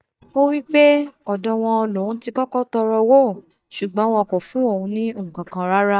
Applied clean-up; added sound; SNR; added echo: neural mask model DeepFilterNet 3.